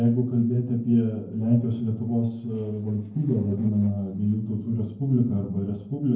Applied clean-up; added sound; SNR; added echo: neural separator model SepFormer DNS4.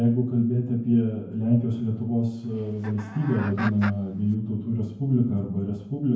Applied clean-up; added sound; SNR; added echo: none; Chicken, rooster; 14 dB; reverberation time 0.9 s.